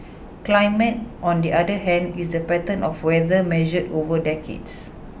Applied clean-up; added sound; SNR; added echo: none; none; none; none.